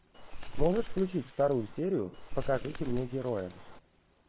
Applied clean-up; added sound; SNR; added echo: neural separator model SepFormer WHAM!.